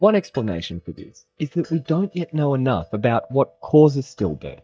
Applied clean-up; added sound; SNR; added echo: neural mask model DeepFilterNet 3.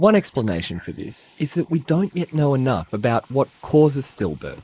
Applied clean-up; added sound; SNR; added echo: neural mask model Resemble Enhance denoiser.